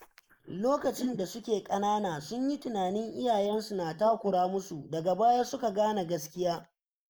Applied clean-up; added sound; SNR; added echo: neural mask model Resemble Enhance denoiser.